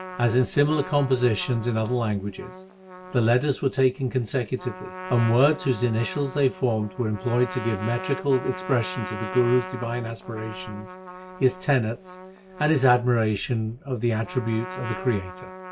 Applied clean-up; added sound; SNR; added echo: none; Trumpet; 14 dB; none.